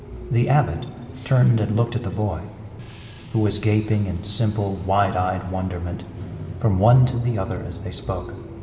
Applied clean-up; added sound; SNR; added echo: none; Bus / Engine; 14 dB; reverberation time 1.7 s.